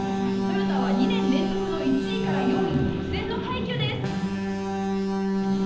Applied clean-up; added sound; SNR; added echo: none; Alarm; -2 dB; reverberation time 0.9 s.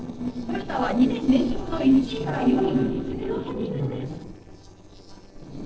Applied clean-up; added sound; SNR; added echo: neural separator model SepFormer DNS4.